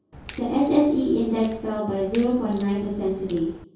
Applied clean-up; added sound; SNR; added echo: none; Crack; 16 dB; reverberation time 0.6 s.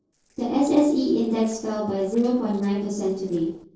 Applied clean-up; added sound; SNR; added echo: neural separator model SepFormer DNS4.